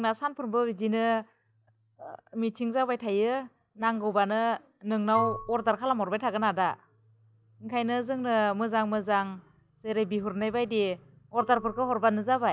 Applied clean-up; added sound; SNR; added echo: neural mask model DeepFilterNet 3.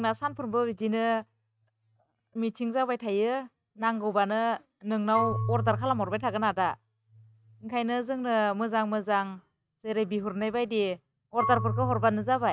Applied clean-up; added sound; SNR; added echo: neural mask model RNNoise.